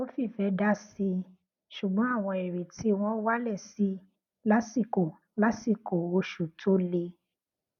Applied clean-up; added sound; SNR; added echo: none; none; none; none.